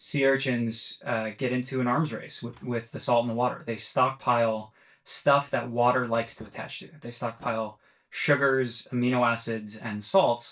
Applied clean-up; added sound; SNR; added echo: neural mask model DeepFilterNet 3.